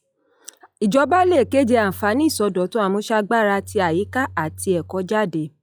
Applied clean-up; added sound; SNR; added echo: classical method log-MMSE.